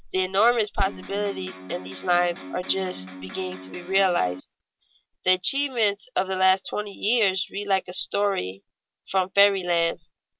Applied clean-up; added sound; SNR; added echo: none; Electric guitar; 13 dB; none.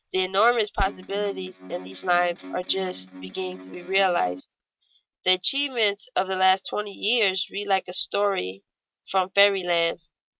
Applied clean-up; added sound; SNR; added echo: neural mask model RNNoise.